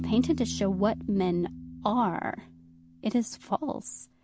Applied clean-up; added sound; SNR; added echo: none; Piano; 11 dB; none.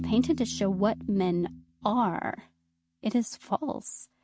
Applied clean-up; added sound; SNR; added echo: neural mask model RNNoise.